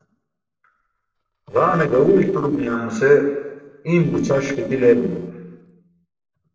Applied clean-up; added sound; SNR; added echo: neural separator model SepFormer DNS4.